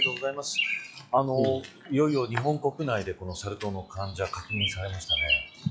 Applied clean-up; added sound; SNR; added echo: classical method log-MMSE.